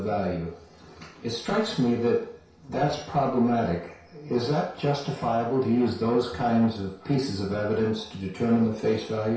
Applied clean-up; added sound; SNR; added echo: none; none; none; reverberation time 0.6 s.